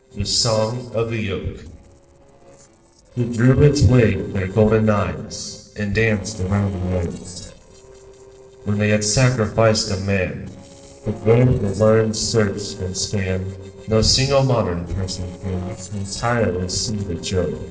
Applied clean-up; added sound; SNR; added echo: neural separator model SepFormer DNS4.